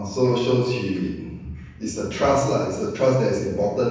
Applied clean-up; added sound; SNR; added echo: none; none; none; reverberation time 1.1 s.